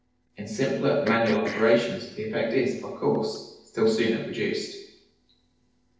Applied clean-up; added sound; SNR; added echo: neural separator model SepFormer DNS4.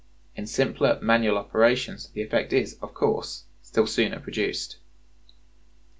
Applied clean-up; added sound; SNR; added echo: none; none; none; none.